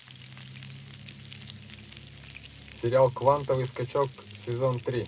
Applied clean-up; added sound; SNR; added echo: none; Frying (food); 18 dB; reverberation time 0.2 s.